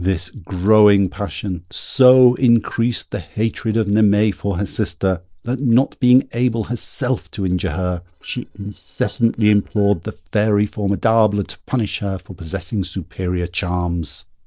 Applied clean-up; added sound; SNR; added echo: neural separator model SepFormer DNS4.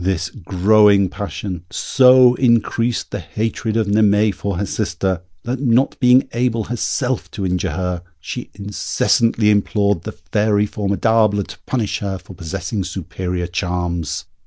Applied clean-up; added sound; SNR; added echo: none; none; none; none.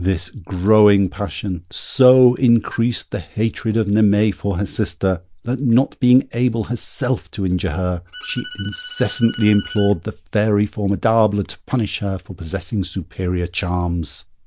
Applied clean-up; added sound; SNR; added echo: none; Bowed string instrument; 16 dB; none.